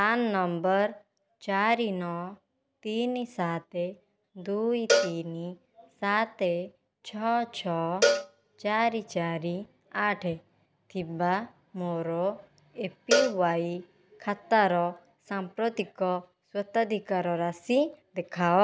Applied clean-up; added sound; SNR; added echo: none; Cowbell; 2 dB; none.